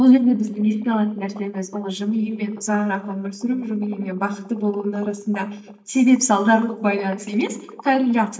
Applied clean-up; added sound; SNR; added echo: neural mask model DeepFilterNet 3.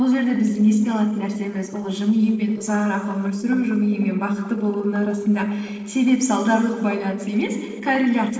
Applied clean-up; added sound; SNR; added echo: neural separator model SepFormer DNS4.